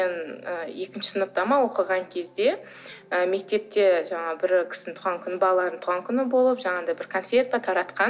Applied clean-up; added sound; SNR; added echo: none; none; none; none.